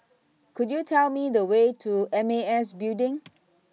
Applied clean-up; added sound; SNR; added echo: none; none; none; none.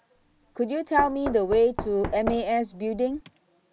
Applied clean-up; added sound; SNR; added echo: none; Knock; 10 dB; none.